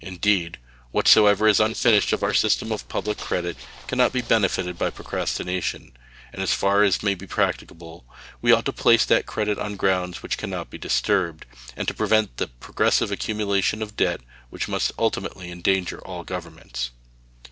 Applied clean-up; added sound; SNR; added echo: neural separator model SepFormer DNS4.